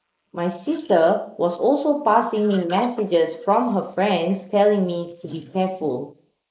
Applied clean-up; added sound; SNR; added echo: neural mask model Resemble Enhance denoiser.